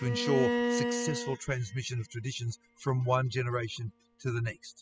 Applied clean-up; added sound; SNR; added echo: classical method spectral subtraction.